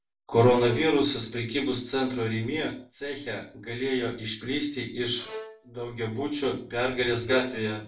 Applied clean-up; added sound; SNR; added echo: neural separator model SepFormer DNS4.